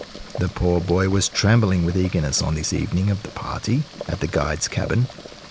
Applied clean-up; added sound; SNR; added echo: none; Boiling; 17 dB; none.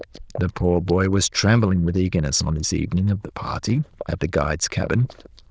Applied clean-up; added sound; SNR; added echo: neural diffusion model UNIVERSE++.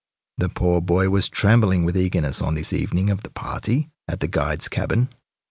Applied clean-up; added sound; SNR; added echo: none; none; none; none.